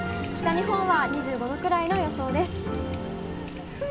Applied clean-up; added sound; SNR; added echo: none; Water tap, faucet; 11 dB; reverberation time 0.3 s.